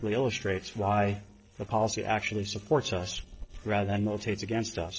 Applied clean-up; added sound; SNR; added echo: neural separator model SepFormer DNS4.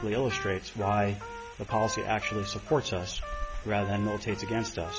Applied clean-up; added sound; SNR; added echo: none; Trumpet; 11 dB; none.